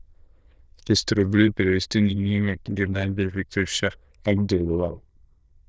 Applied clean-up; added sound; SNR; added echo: neural diffusion model UNIVERSE++.